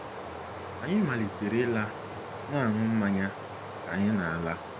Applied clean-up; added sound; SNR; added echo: none; Stream; 9 dB; none.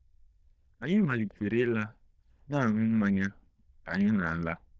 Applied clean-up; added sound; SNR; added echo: neural diffusion model UNIVERSE++.